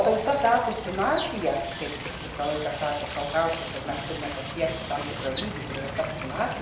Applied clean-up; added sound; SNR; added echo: none; Water / Bird; 4 dB; none.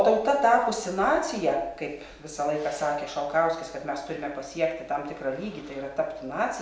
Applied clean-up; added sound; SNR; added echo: none; none; none; none.